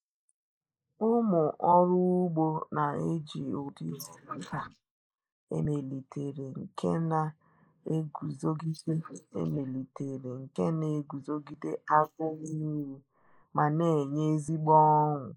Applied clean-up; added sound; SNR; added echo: neural mask model Resemble Enhance denoiser.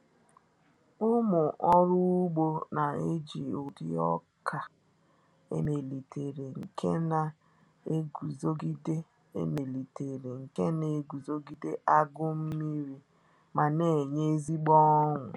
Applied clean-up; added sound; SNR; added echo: none; none; none; none.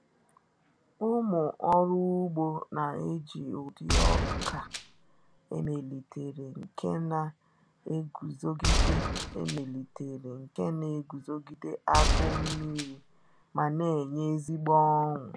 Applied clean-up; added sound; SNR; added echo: none; Gunshot, gunfire; -3 dB; none.